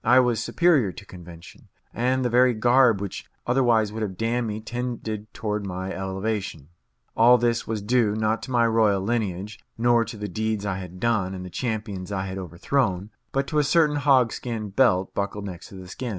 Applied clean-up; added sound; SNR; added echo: none; none; none; none.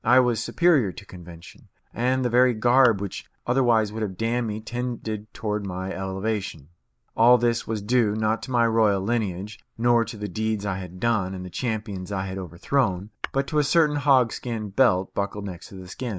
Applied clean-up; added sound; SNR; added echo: neural mask model Resemble Enhance denoiser.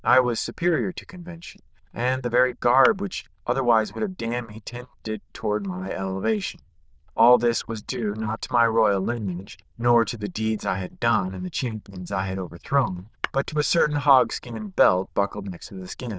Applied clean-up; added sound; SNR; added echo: neural diffusion model UNIVERSE++.